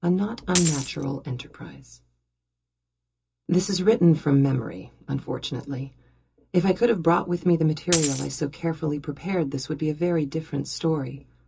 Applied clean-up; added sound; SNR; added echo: none; Coin (dropping); 3 dB; reverberation time 0.2 s.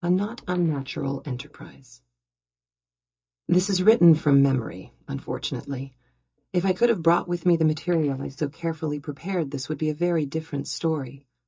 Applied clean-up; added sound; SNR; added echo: neural mask model DeepFilterNet 3.